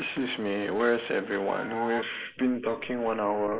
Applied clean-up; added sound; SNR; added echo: neural mask model Resemble Enhance denoiser.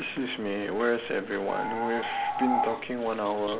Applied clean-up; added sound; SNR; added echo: none; Animal; 0 dB; none.